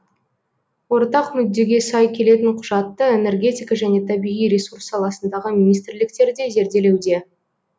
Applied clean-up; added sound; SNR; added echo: none; none; none; none.